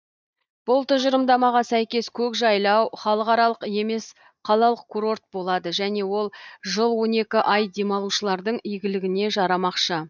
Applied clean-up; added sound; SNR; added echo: neural mask model DeepFilterNet 3.